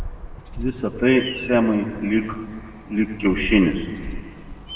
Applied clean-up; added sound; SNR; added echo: none; Bird vocalization, bird call, bird song; 11 dB; reverberation time 1.7 s.